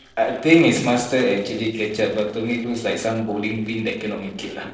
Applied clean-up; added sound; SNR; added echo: neural separator model SepFormer DNS4.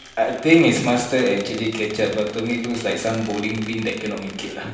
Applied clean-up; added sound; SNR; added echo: none; Squeak; 19 dB; reverberation time 0.9 s.